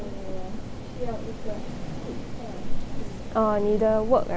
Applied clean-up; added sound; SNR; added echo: none; Rain; 0 dB; none.